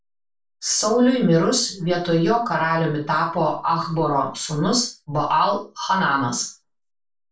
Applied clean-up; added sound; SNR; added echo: none; none; none; reverberation time 0.3 s.